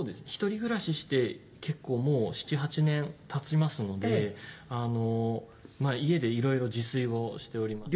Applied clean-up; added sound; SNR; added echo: none; none; none; reverberation time 0.3 s.